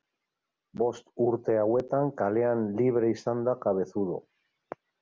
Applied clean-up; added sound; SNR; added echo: none; none; none; none.